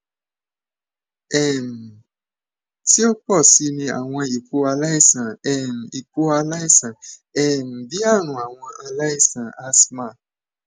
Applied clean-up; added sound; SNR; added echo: none; none; none; none.